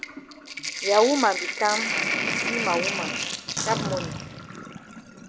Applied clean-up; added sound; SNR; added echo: none; Sink (filling or washing); 2 dB; none.